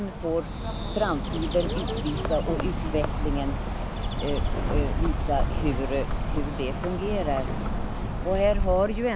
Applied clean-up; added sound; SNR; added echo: none; Bird; -2 dB; none.